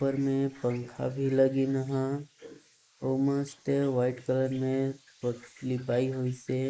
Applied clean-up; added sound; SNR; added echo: neural mask model Resemble Enhance denoiser.